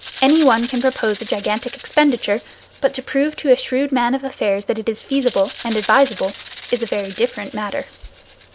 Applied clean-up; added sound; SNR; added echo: none; Rattle (instrument); 18 dB; none.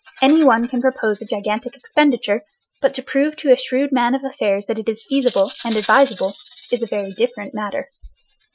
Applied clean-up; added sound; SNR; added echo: classical method Wiener filter.